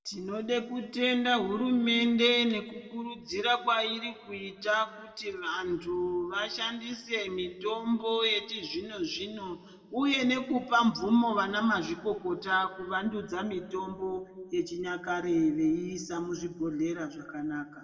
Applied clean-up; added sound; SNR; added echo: none; none; none; reverberation time 1.0 s.